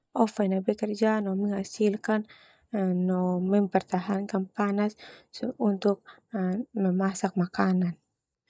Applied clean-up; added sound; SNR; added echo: neural mask model DeepFilterNet 3.